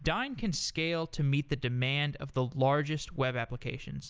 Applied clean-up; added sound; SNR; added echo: none; none; none; none.